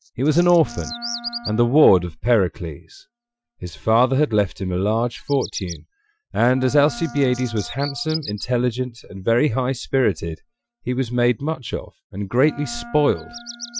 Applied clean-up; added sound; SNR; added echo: classical method Wiener filter.